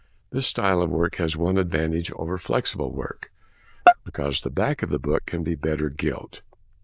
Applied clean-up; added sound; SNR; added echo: neural diffusion model UNIVERSE++.